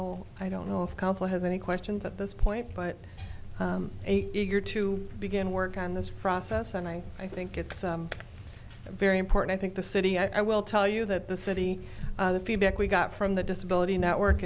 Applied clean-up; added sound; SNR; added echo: none; none; none; none.